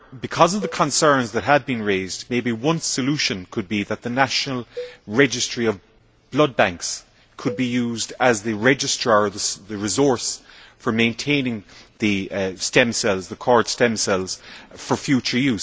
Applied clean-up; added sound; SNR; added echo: none; Cowbell; 19 dB; none.